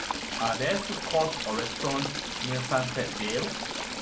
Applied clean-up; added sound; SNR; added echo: none; Stream / Trickle, dribble; 2 dB; none.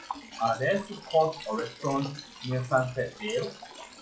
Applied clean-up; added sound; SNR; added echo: classical method log-MMSE.